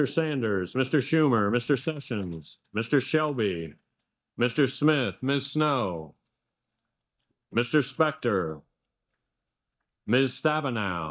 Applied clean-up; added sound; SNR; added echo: neural mask model DeepFilterNet 3.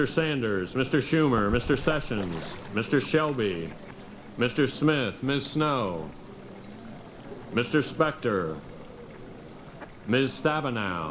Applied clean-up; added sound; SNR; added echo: none; Bird / Fowl; 15 dB; reverberation time 0.5 s.